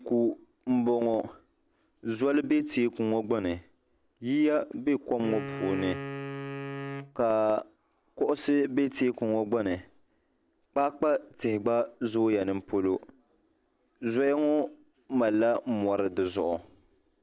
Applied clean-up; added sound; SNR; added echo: none; Wind instrument, woodwind instrument; 10 dB; none.